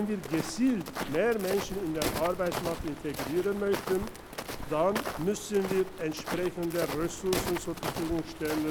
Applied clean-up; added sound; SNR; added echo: none; Walk, footsteps; 6 dB; none.